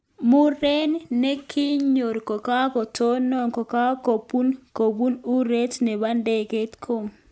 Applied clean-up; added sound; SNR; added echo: none; none; none; none.